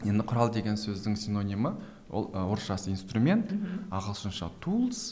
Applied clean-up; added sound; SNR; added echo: none; none; none; none.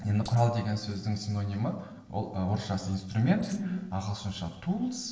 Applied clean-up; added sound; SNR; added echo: neural separator model SepFormer DNS4.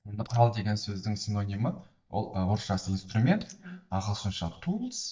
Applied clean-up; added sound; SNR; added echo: neural mask model DeepFilterNet 3.